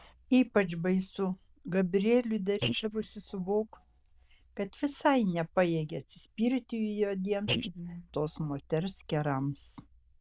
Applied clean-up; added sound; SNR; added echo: neural diffusion model UNIVERSE++.